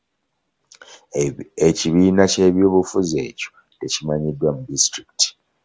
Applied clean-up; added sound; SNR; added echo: none; none; none; none.